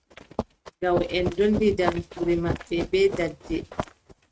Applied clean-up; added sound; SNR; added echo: neural mask model RNNoise.